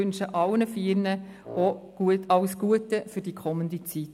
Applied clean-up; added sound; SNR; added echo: none; Wind instrument, woodwind instrument; 15 dB; none.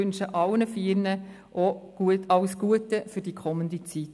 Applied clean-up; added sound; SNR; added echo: none; none; none; none.